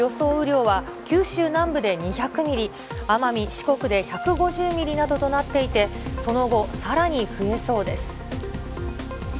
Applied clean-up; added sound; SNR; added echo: none; none; none; none.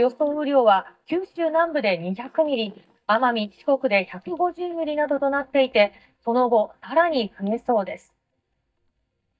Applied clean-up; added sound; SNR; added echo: neural mask model DeepFilterNet 3.